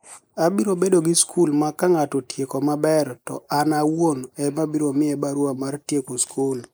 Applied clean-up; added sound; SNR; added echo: neural mask model Resemble Enhance denoiser.